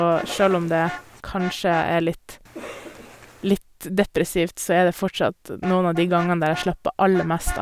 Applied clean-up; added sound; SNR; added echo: none; Vehicle horn, car horn, honking + Cough; 15 dB; none.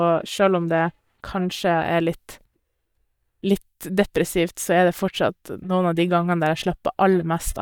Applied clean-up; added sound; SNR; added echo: neural mask model DeepFilterNet 3.